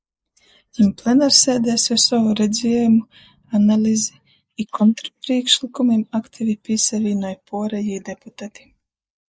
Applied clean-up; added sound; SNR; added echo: neural mask model Resemble Enhance denoiser.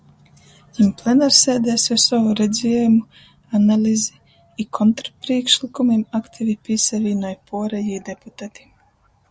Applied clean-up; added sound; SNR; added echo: none; none; none; none.